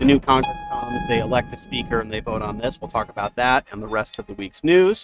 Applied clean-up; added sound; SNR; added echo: neural mask model RNNoise.